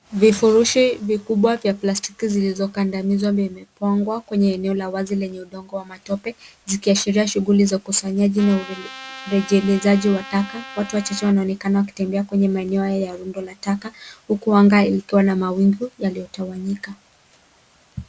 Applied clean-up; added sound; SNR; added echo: none; Trumpet; 16 dB; none.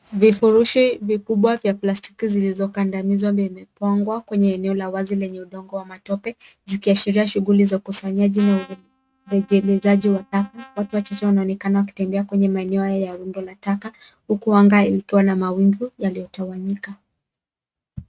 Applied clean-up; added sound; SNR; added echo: neural mask model RNNoise.